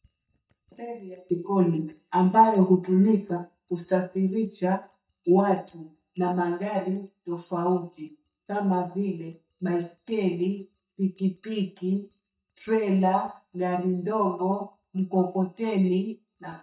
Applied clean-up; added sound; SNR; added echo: neural mask model DeepFilterNet 3.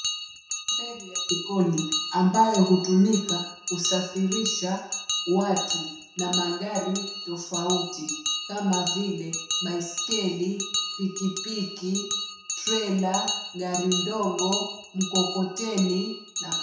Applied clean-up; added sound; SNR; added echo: none; Bell; 4 dB; reverberation time 0.7 s.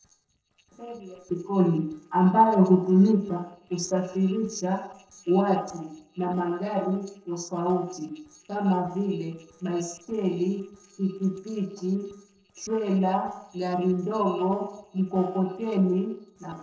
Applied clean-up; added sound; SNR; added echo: neural separator model SepFormer DNS4.